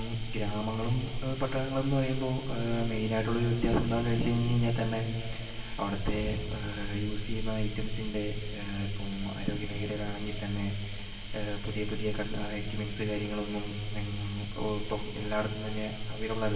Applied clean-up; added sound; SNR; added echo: none; Cricket; -1 dB; reverberation time 2.8 s.